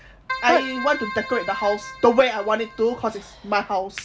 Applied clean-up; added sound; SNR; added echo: none; Keyboard (musical); 11 dB; none.